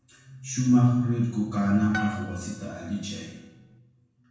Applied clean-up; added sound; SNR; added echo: none; Harp; 13 dB; reverberation time 1.0 s.